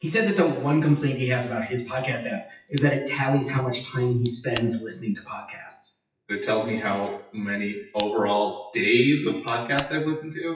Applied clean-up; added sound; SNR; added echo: classical method WPE with log-MMSE.